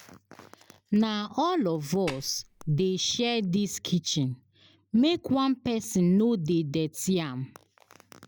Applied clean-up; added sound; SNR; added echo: none; Tap; 15 dB; none.